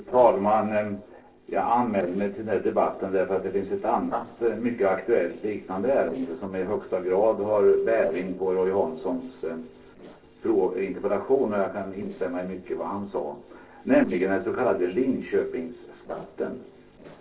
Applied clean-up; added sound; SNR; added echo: neural separator model SepFormer DNS4.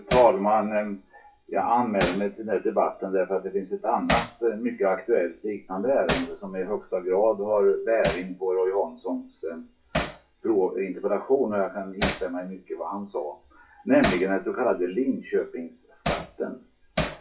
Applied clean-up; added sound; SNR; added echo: classical method WPE with log-MMSE.